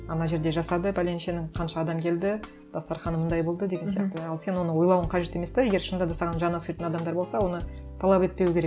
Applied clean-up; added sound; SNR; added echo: none; none; none; none.